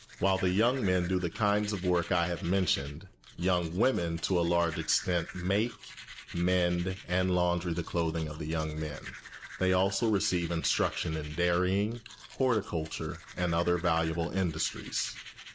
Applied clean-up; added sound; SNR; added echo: none; Domestic sounds, home sounds; 17 dB; none.